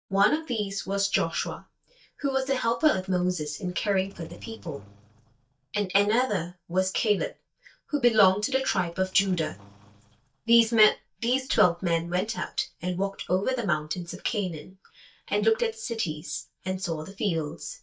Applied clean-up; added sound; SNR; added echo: neural mask model DeepFilterNet 3.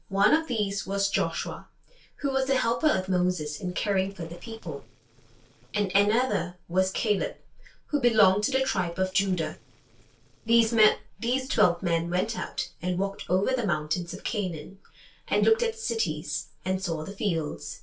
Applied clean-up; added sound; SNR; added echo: neural separator model SepFormer DNS4.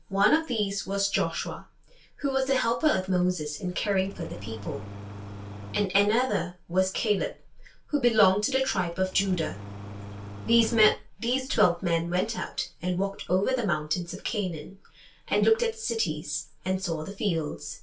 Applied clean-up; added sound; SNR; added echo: none; Engine starting; 13 dB; reverberation time 0.2 s.